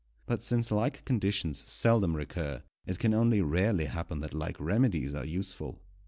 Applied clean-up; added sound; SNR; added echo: none; none; none; none.